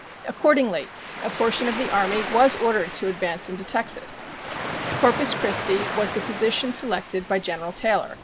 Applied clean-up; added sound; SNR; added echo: none; Waves, surf; 8 dB; none.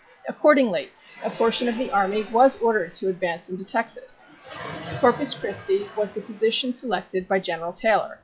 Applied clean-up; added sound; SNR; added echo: classical method log-MMSE.